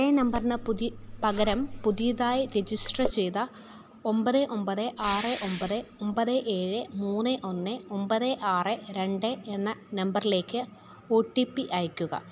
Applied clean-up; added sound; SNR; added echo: none; Zipper (clothing) + Respiratory sounds; 7 dB; none.